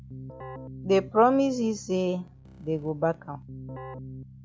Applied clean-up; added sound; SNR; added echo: none; Keyboard (musical); 15 dB; none.